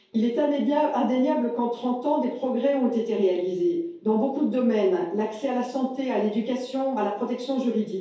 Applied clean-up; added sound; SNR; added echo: none; none; none; reverberation time 2.4 s.